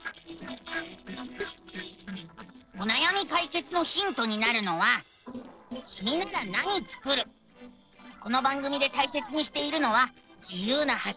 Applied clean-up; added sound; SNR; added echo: neural separator model SepFormer DNS4.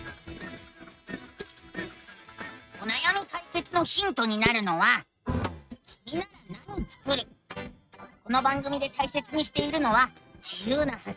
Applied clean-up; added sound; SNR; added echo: neural mask model RNNoise.